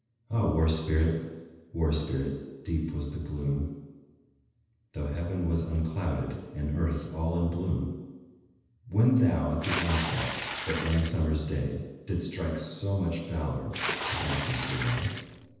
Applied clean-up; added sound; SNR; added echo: none; Water / Splash, splatter; 5 dB; reverberation time 1.1 s.